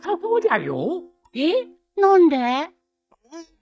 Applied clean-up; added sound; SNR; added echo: neural mask model DeepFilterNet 3.